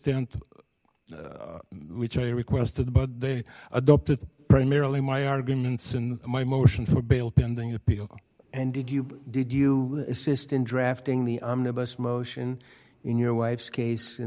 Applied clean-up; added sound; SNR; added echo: none; none; none; none.